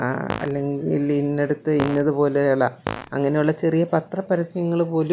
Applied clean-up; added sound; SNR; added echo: none; Fart; 8 dB; none.